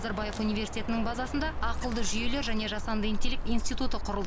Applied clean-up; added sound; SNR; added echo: none; Bird; -3 dB; none.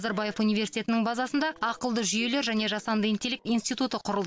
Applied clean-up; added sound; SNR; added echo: none; none; none; none.